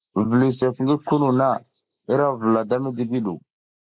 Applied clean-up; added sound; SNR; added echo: neural mask model Resemble Enhance denoiser.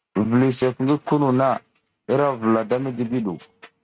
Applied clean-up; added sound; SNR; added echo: neural mask model RNNoise.